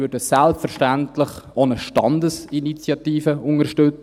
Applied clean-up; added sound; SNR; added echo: none; none; none; none.